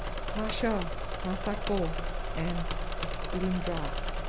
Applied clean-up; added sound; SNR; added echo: none; Engine / Mechanisms; -3 dB; none.